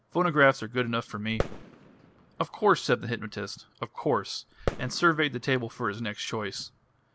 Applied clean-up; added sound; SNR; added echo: none; Fireworks; 11 dB; none.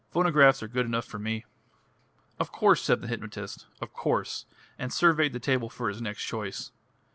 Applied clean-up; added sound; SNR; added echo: none; none; none; none.